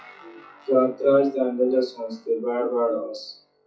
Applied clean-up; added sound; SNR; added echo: classical method WPE with log-MMSE.